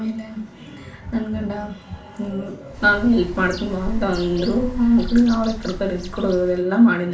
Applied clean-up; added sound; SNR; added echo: none; Bird; 9 dB; reverberation time 0.3 s.